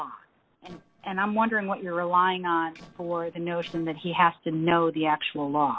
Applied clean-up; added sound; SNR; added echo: neural separator model SepFormer DNS4.